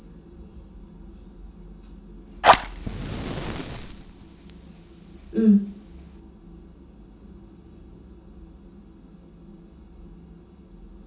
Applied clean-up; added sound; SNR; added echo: none; Fire; -5 dB; reverberation time 0.7 s.